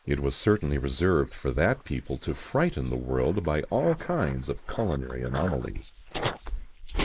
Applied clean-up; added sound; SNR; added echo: neural mask model Resemble Enhance denoiser.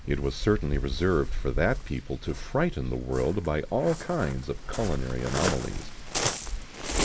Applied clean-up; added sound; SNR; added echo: none; Waves, surf; 3 dB; none.